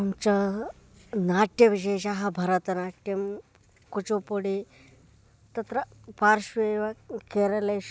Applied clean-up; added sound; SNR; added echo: none; none; none; none.